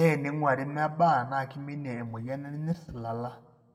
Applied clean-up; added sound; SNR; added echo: none; none; none; reverberation time 0.7 s.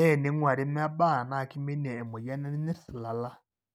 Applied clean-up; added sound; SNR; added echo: none; none; none; none.